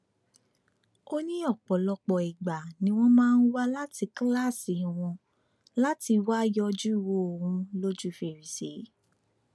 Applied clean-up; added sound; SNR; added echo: none; none; none; none.